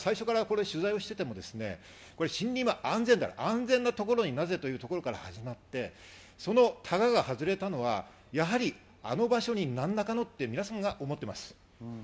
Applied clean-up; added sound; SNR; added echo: none; none; none; none.